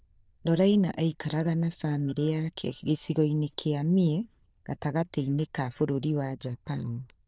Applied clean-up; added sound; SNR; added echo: neural diffusion model UNIVERSE++.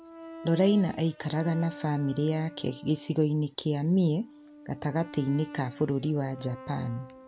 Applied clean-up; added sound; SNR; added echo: none; Brass instrument; 17 dB; none.